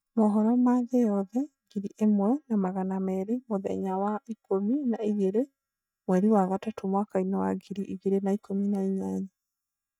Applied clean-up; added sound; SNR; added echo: neural mask model DeepFilterNet 3.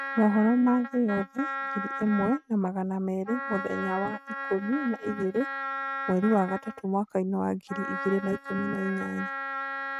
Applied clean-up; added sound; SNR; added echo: neural mask model RNNoise.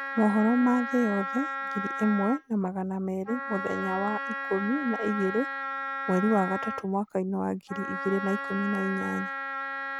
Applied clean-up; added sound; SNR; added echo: none; Wind instrument, woodwind instrument; 6 dB; none.